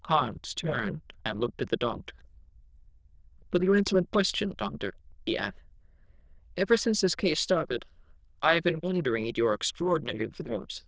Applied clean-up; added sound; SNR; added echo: neural diffusion model UNIVERSE++.